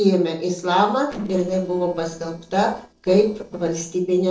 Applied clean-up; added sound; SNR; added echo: neural separator model SepFormer DNS4.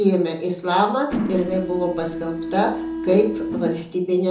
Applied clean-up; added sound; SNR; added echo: none; Mechanisms; 8 dB; reverberation time 1.0 s.